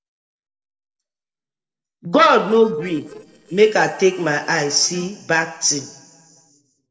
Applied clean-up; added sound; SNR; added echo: neural separator model SepFormer DNS4.